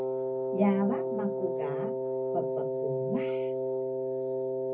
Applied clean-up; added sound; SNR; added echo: none; Wind instrument, woodwind instrument; -3 dB; reverberation time 0.3 s.